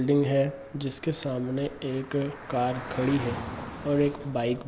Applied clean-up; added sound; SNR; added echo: none; Traffic noise, roadway noise / Car; 13 dB; none.